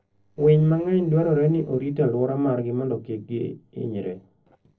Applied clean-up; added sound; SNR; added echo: neural separator model SepFormer DNS4.